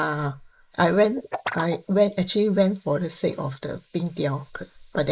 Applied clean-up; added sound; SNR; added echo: neural mask model Resemble Enhance denoiser.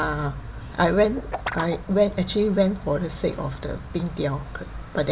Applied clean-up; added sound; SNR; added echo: none; Guitar; 12 dB; none.